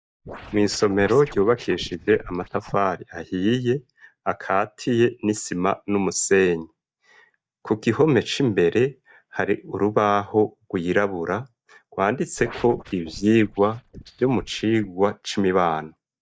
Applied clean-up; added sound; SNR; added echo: neural mask model DeepFilterNet 3.